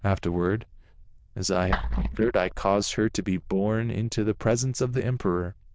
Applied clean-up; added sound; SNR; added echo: neural diffusion model UNIVERSE++.